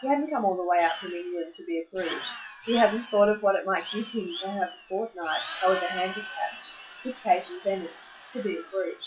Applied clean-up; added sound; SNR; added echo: classical method log-MMSE.